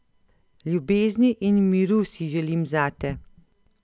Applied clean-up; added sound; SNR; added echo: none; none; none; none.